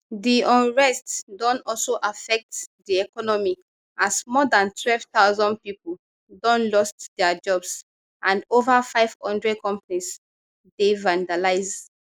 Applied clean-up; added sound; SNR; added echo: neural mask model Resemble Enhance denoiser.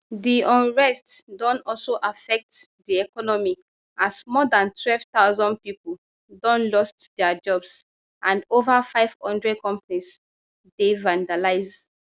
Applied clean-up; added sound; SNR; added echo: none; none; none; none.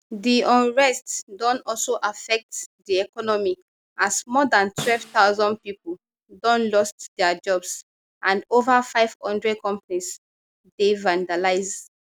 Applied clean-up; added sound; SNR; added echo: none; Snare drum; 17 dB; none.